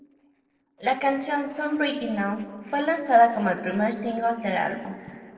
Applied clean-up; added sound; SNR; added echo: neural separator model SepFormer DNS4.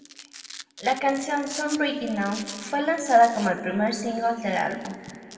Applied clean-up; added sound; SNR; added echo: none; Domestic sounds, home sounds; 18 dB; reverberation time 1.9 s.